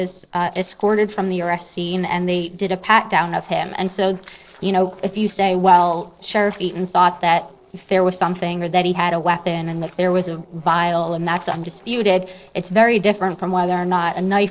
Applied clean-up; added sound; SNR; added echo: neural separator model SepFormer DNS4.